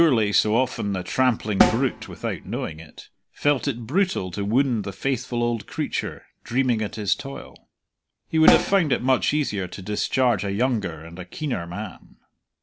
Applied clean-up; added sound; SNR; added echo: none; Snare drum; 3 dB; none.